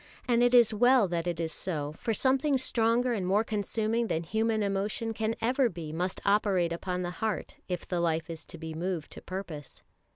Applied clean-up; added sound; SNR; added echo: none; none; none; none.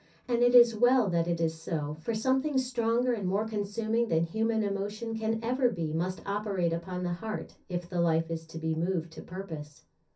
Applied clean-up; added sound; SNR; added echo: none; none; none; reverberation time 0.3 s.